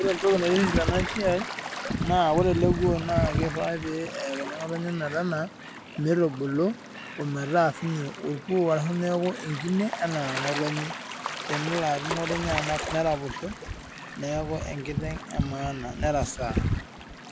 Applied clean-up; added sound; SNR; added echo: none; Gull, seagull / Waves, surf; 9 dB; none.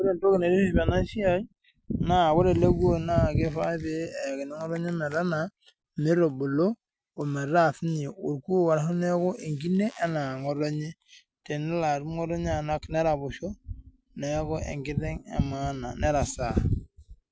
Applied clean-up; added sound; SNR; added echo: none; none; none; none.